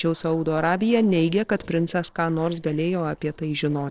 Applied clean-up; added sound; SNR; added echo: neural separator model SepFormer DNS4.